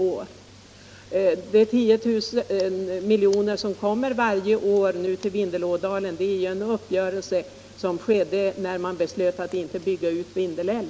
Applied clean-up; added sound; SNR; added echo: none; none; none; none.